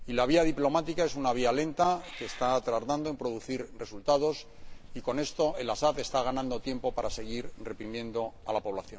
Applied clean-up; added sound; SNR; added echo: none; Meow / Purr; 10 dB; none.